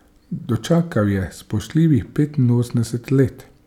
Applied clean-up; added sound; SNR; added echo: none; none; none; none.